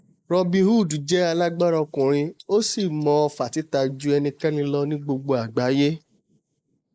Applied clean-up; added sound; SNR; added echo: neural mask model Resemble Enhance denoiser.